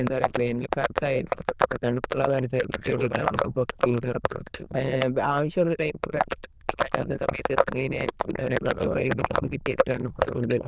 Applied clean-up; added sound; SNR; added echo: neural diffusion model UNIVERSE++.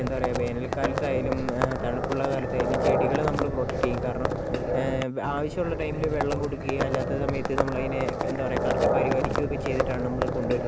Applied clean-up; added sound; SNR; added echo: none; Livestock, farm animals, working animals; -2 dB; none.